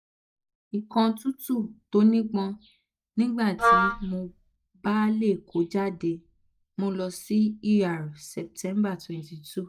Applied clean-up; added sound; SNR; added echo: neural mask model DeepFilterNet 3.